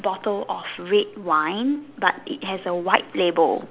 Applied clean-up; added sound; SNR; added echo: none; none; none; none.